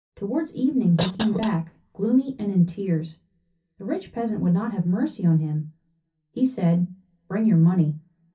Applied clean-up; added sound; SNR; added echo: none; Cough; 12 dB; reverberation time 0.3 s.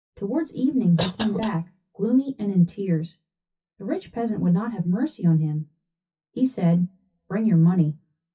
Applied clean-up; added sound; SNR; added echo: classical method WPE with log-MMSE.